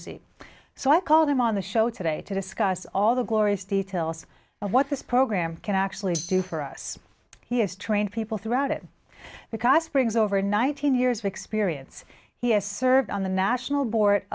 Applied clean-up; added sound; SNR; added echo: none; Tambourine; 13 dB; none.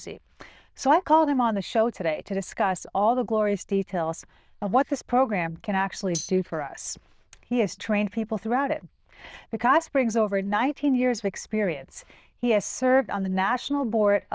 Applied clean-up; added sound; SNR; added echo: neural diffusion model UNIVERSE++.